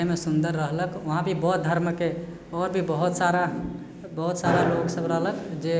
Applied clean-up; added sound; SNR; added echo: none; none; none; none.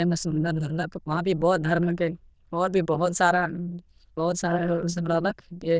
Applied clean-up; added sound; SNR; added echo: neural diffusion model UNIVERSE++.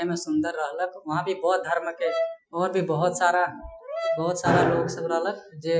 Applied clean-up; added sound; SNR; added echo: classical method Wiener filter.